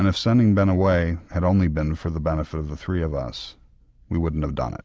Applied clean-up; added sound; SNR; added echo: none; none; none; none.